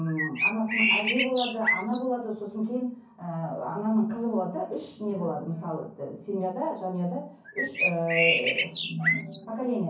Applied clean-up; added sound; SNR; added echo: none; Bird; -2 dB; reverberation time 0.6 s.